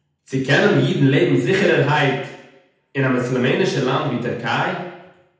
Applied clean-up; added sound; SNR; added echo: none; none; none; reverberation time 0.8 s.